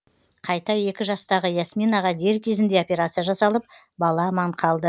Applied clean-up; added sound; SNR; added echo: none; none; none; none.